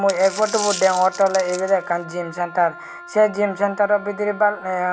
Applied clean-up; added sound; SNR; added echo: none; Coin (dropping) + Wind instrument, woodwind instrument; 14 dB; none.